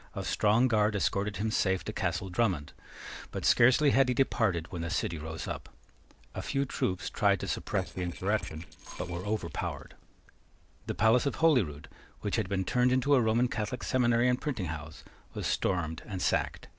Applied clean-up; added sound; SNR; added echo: neural separator model SepFormer DNS4.